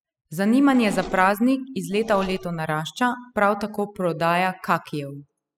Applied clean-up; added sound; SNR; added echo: classical method spectral subtraction.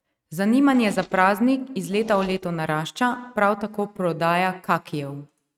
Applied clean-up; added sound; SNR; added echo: neural mask model RNNoise.